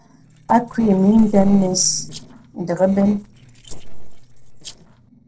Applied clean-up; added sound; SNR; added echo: neural separator model SepFormer DNS4.